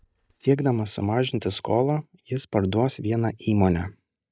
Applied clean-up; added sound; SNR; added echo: neural mask model DeepFilterNet 3.